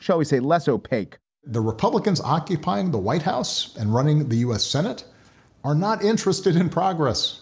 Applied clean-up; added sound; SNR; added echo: none; none; none; none.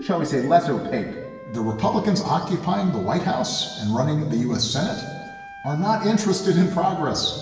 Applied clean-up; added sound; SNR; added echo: none; Wind instrument, woodwind instrument; 20 dB; reverberation time 1.2 s.